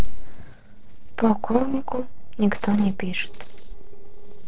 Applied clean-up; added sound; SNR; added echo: neural separator model SepFormer DNS4.